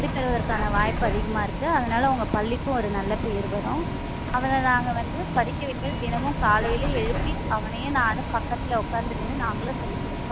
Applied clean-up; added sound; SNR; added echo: none; Bus; 1 dB; none.